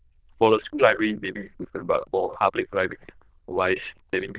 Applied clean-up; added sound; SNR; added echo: neural diffusion model UNIVERSE++.